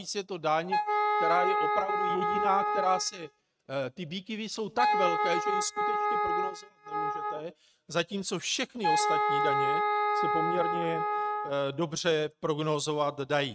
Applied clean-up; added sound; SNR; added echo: neural mask model RNNoise.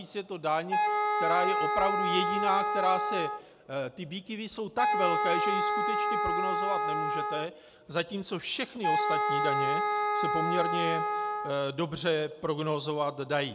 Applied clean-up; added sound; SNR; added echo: none; Wind instrument, woodwind instrument; -3 dB; none.